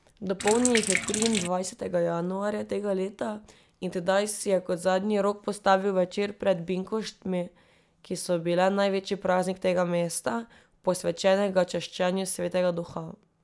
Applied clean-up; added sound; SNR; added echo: none; Sink (filling or washing); 2 dB; none.